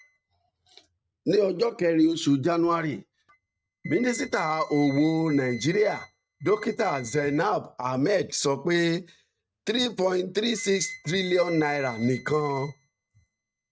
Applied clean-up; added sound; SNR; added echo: neural mask model RNNoise.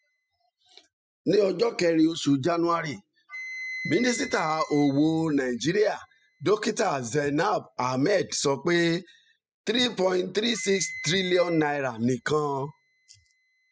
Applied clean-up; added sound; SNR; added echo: classical method spectral subtraction.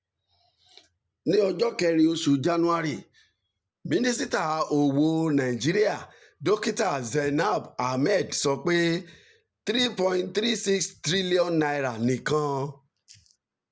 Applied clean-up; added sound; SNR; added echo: none; none; none; none.